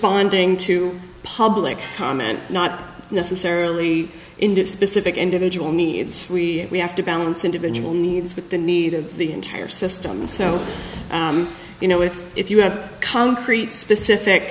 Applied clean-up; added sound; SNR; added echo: none; Brass instrument; 11 dB; none.